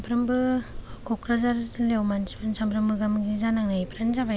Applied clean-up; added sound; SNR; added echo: none; none; none; none.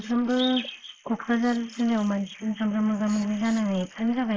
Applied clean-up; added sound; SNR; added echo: neural mask model Resemble Enhance denoiser.